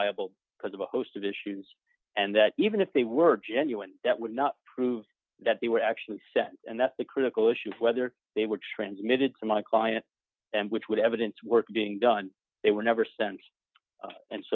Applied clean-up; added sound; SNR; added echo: none; none; none; none.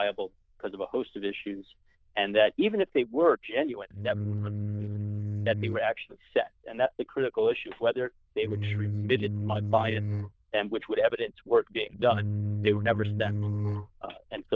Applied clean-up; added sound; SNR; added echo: neural diffusion model UNIVERSE++.